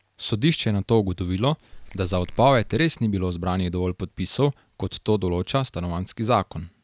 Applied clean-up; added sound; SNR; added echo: none; Squeak / Tools; 13 dB; none.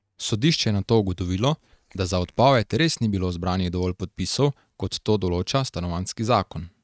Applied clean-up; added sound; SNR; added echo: neural mask model RNNoise.